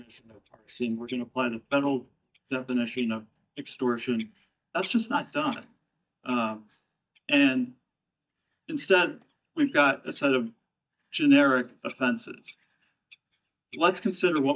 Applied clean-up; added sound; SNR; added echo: neural mask model DeepFilterNet 3.